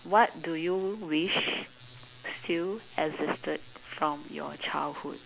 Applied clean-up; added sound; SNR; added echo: none; none; none; none.